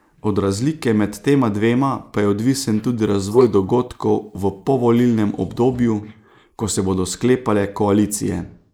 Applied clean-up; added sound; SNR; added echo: neural mask model Resemble Enhance denoiser.